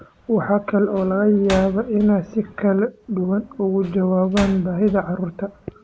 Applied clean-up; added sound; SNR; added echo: none; Slam; 17 dB; none.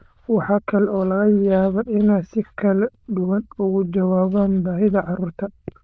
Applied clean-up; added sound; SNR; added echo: neural diffusion model UNIVERSE++.